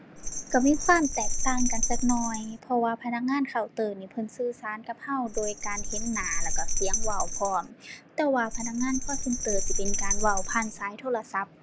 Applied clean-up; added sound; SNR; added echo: none; Bell; -2 dB; none.